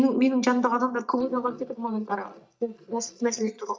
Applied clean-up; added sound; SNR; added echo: neural mask model DeepFilterNet 3.